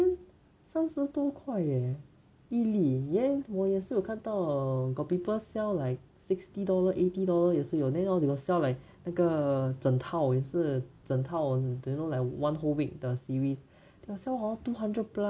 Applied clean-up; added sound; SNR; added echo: none; none; none; none.